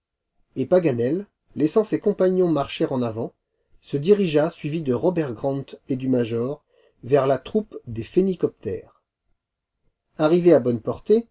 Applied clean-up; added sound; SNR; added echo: none; none; none; none.